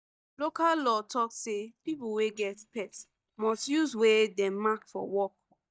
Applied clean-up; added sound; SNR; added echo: neural mask model DeepFilterNet 3.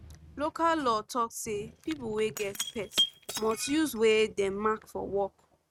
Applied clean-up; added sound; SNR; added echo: neural mask model RNNoise.